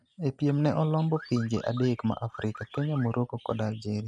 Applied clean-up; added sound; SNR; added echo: neural mask model RNNoise.